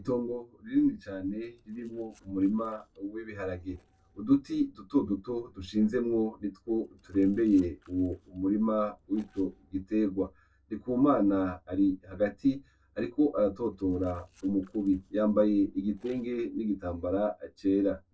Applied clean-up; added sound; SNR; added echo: neural separator model SepFormer DNS4.